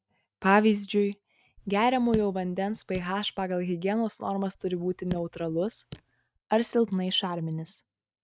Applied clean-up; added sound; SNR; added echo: neural mask model RNNoise.